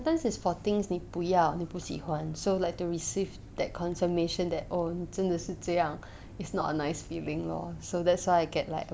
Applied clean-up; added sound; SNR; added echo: none; none; none; none.